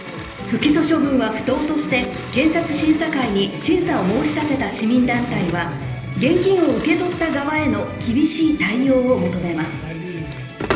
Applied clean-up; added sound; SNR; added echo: none; Telephone; 17 dB; reverberation time 0.8 s.